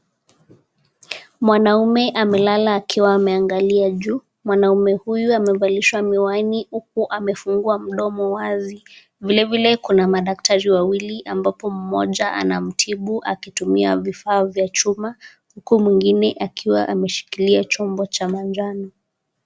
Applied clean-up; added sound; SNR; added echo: none; none; none; none.